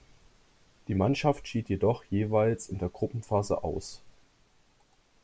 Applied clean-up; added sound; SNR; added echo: none; none; none; none.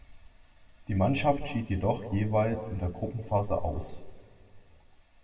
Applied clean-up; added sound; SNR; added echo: none; none; none; reverberation time 1.3 s.